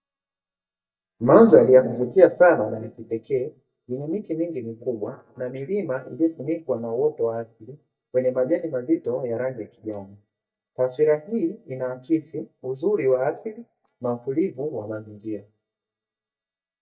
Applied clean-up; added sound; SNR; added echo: neural mask model DeepFilterNet 3.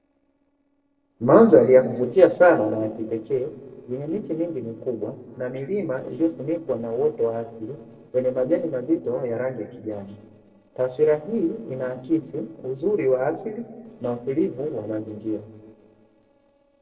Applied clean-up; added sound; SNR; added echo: neural separator model SepFormer DNS4.